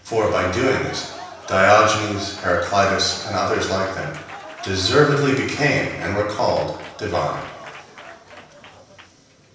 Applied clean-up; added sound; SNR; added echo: none; Applause; 17 dB; reverberation time 0.9 s.